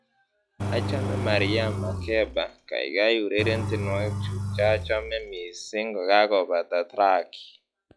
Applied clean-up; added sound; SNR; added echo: classical method log-MMSE.